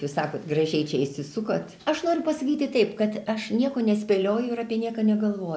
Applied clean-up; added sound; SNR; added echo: none; none; none; none.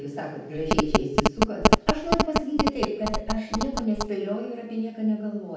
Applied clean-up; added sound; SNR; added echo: none; Telephone; -5 dB; reverberation time 0.8 s.